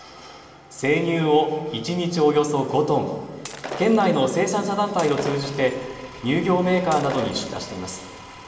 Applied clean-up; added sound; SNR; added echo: none; Shatter; 15 dB; reverberation time 2.4 s.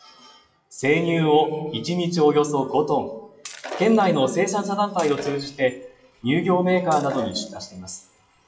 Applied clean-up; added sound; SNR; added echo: classical method WPE with log-MMSE.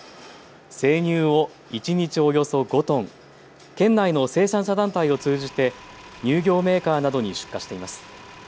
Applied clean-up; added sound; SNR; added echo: none; none; none; none.